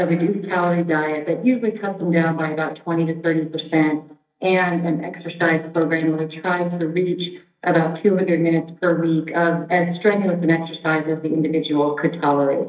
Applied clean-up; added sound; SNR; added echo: neural mask model DeepFilterNet 3.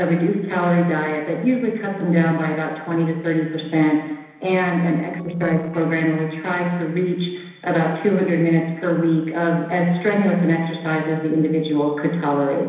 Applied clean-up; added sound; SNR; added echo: neural separator model SepFormer DNS4.